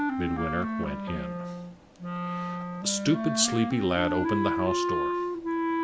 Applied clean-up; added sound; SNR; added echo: none; Wind instrument, woodwind instrument; -1 dB; none.